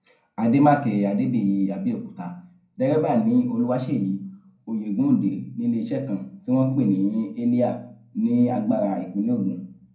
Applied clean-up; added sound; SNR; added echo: none; none; none; reverberation time 0.6 s.